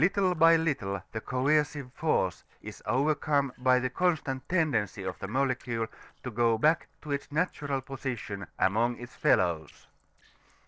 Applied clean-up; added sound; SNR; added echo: neural separator model SepFormer DNS4.